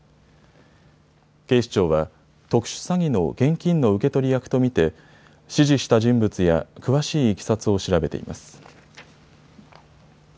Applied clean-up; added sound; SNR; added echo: none; none; none; none.